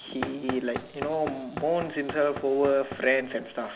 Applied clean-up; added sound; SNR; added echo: none; Knock / Wood; 11 dB; none.